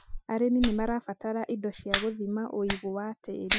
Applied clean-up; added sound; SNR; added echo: classical method Wiener filter.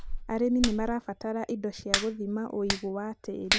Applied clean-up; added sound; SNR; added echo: none; Hands; 3 dB; none.